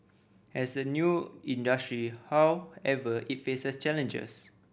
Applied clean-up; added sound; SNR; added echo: none; none; none; none.